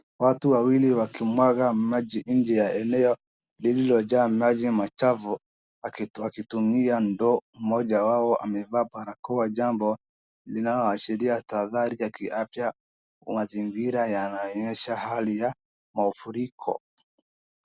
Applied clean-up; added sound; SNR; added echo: none; none; none; none.